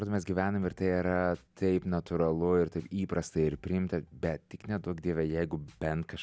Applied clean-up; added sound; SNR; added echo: none; none; none; none.